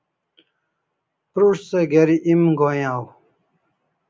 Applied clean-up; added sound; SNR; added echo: none; none; none; none.